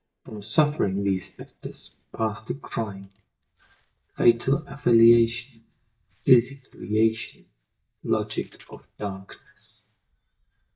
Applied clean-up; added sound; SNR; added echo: neural mask model DeepFilterNet 3.